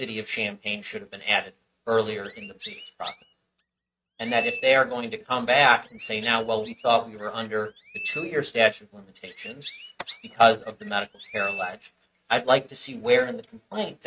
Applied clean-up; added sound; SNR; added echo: neural mask model RNNoise.